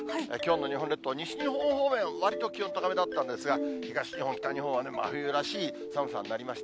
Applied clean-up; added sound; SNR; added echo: none; Alarm / Keyboard (musical); 12 dB; none.